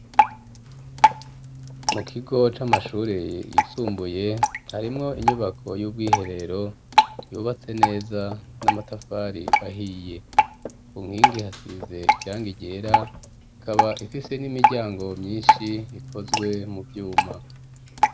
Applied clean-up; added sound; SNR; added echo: none; Drip; -5 dB; none.